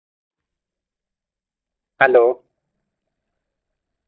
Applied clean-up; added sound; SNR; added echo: neural mask model DeepFilterNet 3.